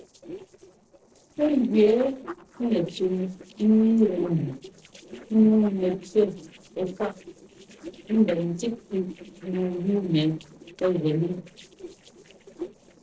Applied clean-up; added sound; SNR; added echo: neural separator model SepFormer DNS4.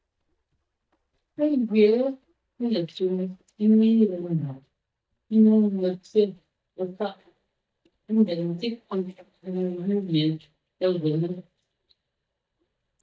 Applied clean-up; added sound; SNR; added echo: neural mask model DeepFilterNet 3.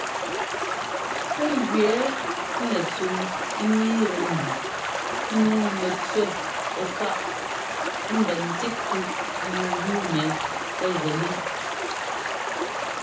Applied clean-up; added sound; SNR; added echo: none; Stream; 0 dB; reverberation time 0.4 s.